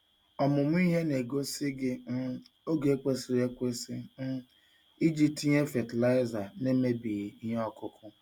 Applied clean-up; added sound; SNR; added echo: none; none; none; none.